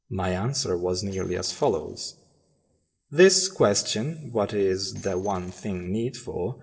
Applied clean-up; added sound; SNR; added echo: neural separator model SepFormer DNS4.